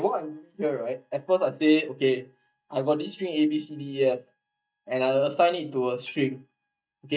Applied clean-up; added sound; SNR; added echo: neural mask model DeepFilterNet 3.